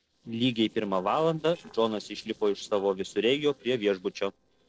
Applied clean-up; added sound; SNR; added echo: neural separator model SepFormer DNS4.